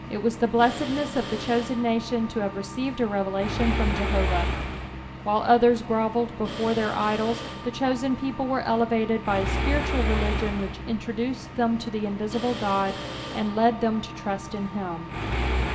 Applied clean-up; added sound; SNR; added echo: none; Mechanisms; 5 dB; reverberation time 1.3 s.